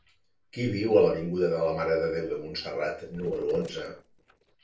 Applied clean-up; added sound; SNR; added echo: neural separator model SepFormer DNS4.